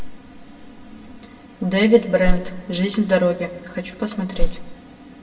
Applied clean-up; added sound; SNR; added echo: none; Whoosh, swoosh, swish; -5 dB; reverberation time 1.1 s.